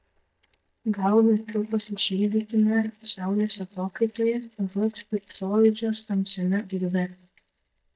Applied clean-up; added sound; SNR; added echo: neural mask model DeepFilterNet 3.